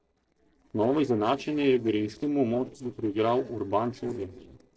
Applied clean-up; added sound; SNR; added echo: neural separator model SepFormer DNS4.